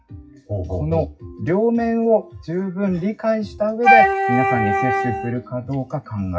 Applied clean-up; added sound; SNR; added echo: classical method WPE with log-MMSE.